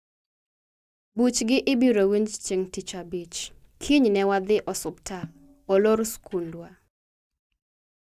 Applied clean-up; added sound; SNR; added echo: neural mask model DeepFilterNet 3.